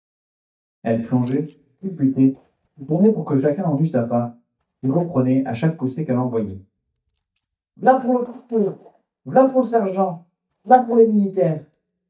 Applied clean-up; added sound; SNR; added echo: neural mask model DeepFilterNet 3.